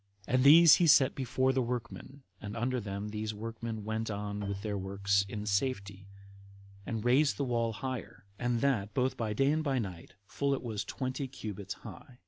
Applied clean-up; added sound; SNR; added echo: none; Keyboard (musical); 18 dB; none.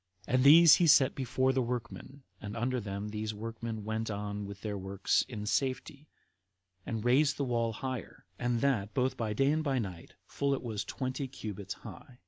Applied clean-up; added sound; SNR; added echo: none; none; none; none.